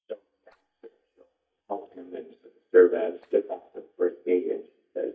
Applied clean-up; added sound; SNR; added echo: neural mask model DeepFilterNet 3.